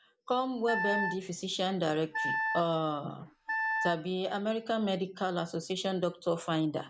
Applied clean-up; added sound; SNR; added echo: none; Wind instrument, woodwind instrument; 2 dB; none.